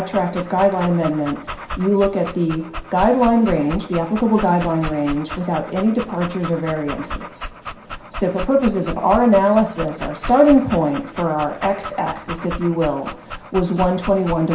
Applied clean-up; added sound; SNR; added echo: none; Dog; 12 dB; reverberation time 0.5 s.